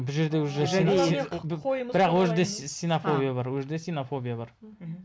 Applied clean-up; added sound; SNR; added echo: none; none; none; none.